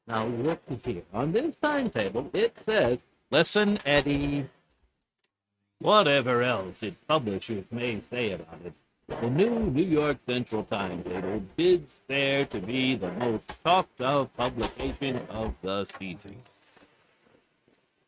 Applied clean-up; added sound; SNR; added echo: neural mask model RNNoise.